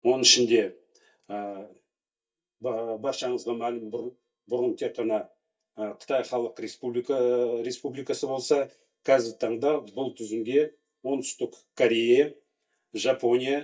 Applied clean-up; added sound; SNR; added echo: neural mask model DeepFilterNet 3.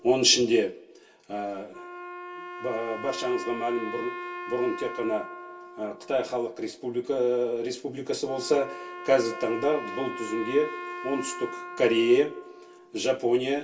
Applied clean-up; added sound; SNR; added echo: none; Wind instrument, woodwind instrument; 12 dB; reverberation time 0.2 s.